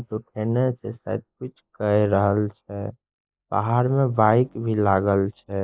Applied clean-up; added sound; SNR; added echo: neural mask model Resemble Enhance denoiser.